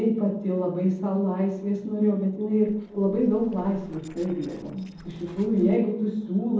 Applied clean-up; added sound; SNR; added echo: neural separator model SepFormer DNS4.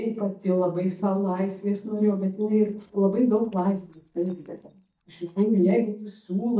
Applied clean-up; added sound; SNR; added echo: neural mask model DeepFilterNet 3.